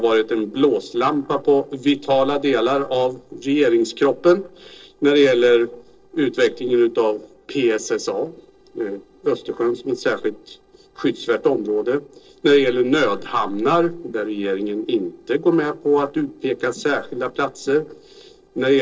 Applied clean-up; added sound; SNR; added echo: neural separator model SepFormer DNS4.